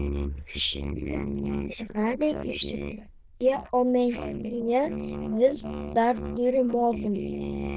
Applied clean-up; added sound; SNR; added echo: neural diffusion model UNIVERSE++.